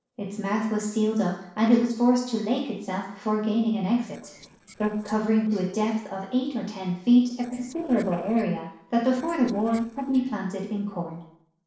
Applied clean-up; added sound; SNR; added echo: neural separator model SepFormer DNS4.